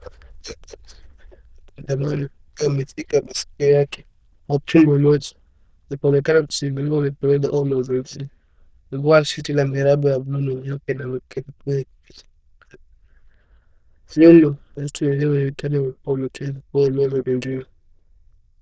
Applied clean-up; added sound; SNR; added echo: neural diffusion model UNIVERSE++.